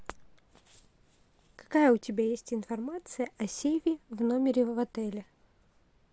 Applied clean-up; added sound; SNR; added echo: none; none; none; none.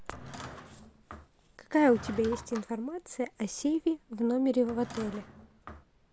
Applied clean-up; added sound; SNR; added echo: none; Drawer open or close / Wood; 16 dB; none.